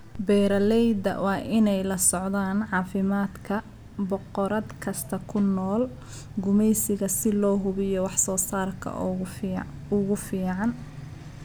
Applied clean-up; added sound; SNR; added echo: none; none; none; none.